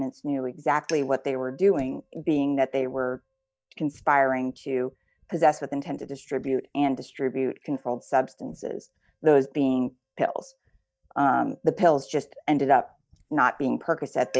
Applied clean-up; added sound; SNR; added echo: neural mask model DeepFilterNet 3.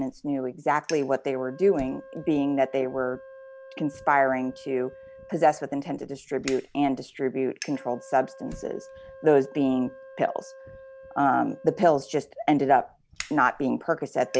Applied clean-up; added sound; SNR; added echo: none; Fire + Wind instrument, woodwind instrument; 19 dB; none.